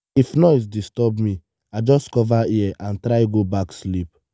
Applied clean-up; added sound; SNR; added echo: none; none; none; none.